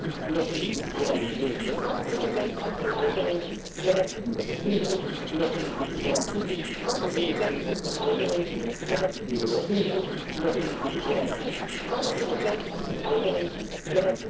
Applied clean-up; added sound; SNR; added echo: neural separator model SepFormer DNS4.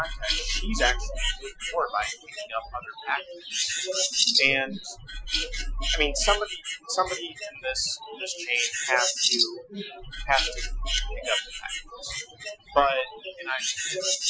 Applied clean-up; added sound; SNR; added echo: classical method Wiener filter.